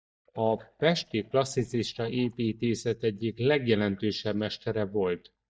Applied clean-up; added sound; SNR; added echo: neural mask model DeepFilterNet 3.